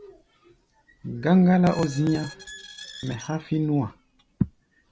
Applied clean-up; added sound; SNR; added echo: none; Squeak; 19 dB; none.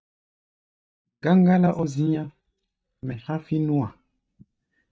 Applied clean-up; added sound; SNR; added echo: neural mask model DeepFilterNet 3.